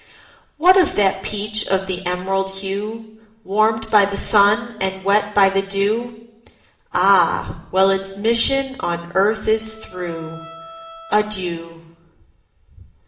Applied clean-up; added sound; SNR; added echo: none; Bowed string instrument; 20 dB; reverberation time 0.8 s.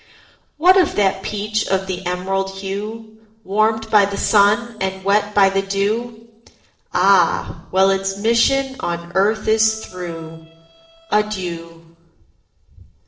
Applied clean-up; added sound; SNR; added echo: neural separator model SepFormer DNS4.